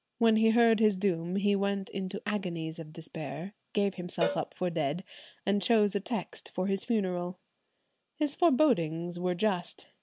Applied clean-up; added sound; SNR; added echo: none; Cowbell; 9 dB; none.